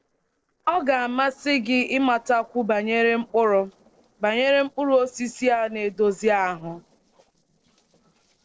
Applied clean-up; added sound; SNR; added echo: neural separator model SepFormer DNS4.